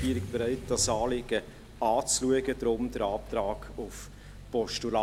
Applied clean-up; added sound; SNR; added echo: none; Accelerating, revving, vroom; 12 dB; none.